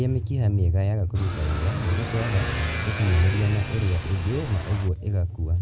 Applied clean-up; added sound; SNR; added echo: none; Motorcycle / Accelerating, revving, vroom; 7 dB; none.